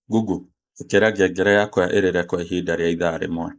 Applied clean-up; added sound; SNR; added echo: neural mask model Resemble Enhance denoiser.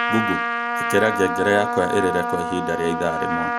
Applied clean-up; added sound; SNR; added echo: none; Trumpet; 1 dB; none.